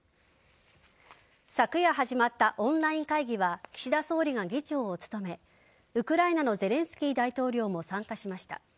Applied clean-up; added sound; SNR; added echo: none; none; none; none.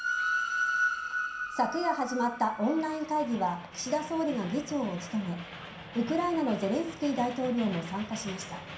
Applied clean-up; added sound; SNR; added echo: none; Train; 5 dB; reverberation time 0.5 s.